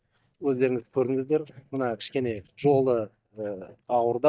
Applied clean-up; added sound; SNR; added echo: neural mask model DeepFilterNet 3.